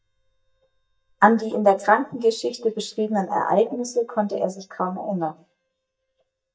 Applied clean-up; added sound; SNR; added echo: neural mask model DeepFilterNet 3.